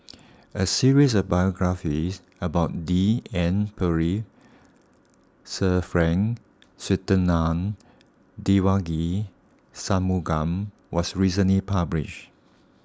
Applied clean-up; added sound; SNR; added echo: none; none; none; none.